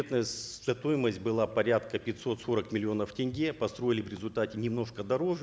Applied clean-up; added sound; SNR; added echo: none; none; none; none.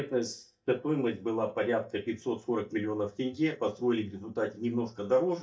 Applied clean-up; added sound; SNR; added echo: neural mask model DeepFilterNet 3.